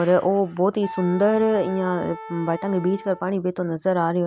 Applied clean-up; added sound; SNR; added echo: none; Wind instrument, woodwind instrument; 16 dB; none.